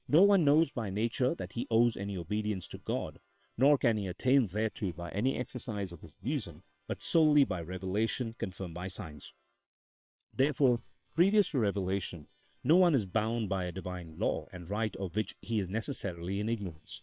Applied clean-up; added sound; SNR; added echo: neural separator model SepFormer WHAM!.